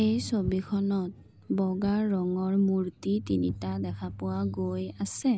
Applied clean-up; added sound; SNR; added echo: none; Walk, footsteps; 18 dB; none.